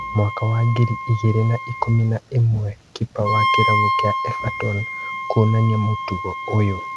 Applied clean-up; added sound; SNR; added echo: none; Wind instrument, woodwind instrument; 5 dB; none.